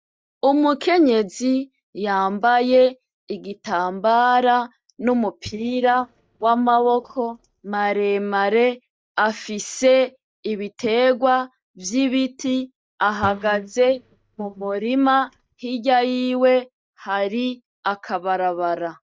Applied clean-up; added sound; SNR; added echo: neural mask model DeepFilterNet 3.